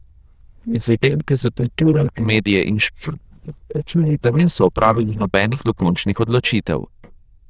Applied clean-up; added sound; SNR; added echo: neural diffusion model UNIVERSE++.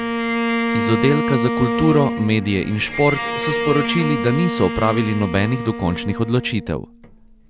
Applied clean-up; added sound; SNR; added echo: none; Bowed string instrument; 3 dB; none.